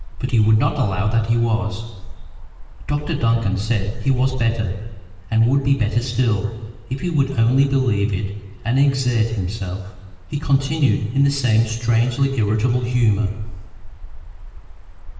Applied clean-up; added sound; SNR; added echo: none; Cricket; 12 dB; reverberation time 1.2 s.